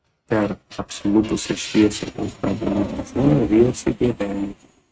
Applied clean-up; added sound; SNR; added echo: neural mask model RNNoise.